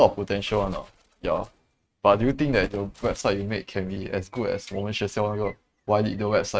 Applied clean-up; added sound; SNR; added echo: neural mask model RNNoise.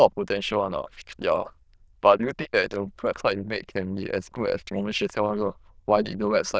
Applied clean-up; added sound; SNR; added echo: neural diffusion model UNIVERSE++.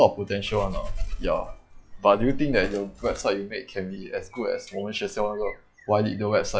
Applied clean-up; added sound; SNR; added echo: classical method log-MMSE.